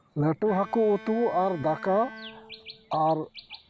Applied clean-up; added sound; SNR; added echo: none; Bowed string instrument; 19 dB; none.